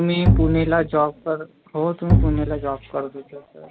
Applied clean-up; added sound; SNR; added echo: none; Bowed string instrument; -1 dB; none.